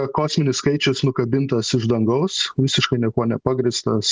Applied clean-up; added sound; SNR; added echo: none; none; none; none.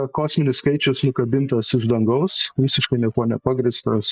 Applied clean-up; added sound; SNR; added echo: neural mask model DeepFilterNet 3.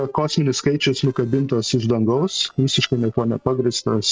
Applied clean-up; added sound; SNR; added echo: neural separator model SepFormer DNS4.